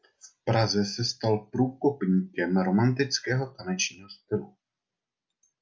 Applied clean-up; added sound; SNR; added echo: none; none; none; none.